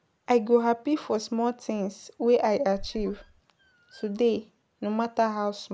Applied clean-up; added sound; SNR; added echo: none; Squeak; 18 dB; none.